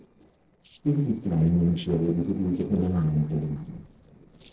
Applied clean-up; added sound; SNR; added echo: neural separator model SepFormer DNS4.